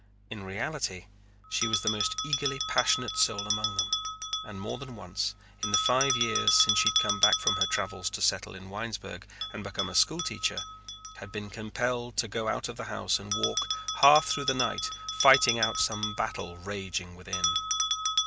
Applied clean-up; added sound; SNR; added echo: none; Bell; 2 dB; none.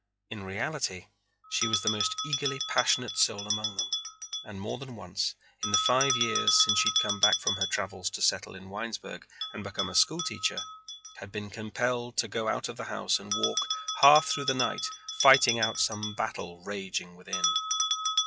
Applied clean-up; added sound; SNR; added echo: classical method log-MMSE.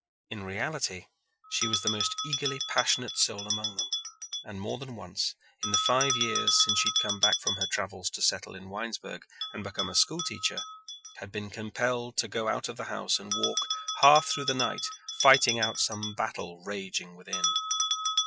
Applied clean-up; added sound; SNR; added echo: classical method Wiener filter.